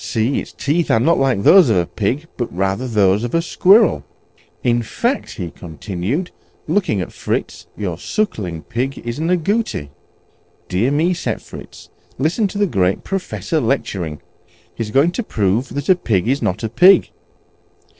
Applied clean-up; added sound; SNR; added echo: neural separator model SepFormer DNS4.